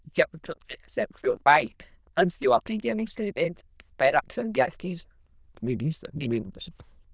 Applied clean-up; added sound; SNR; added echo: neural diffusion model UNIVERSE++.